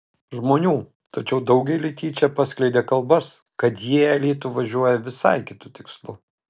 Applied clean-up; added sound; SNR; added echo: none; none; none; none.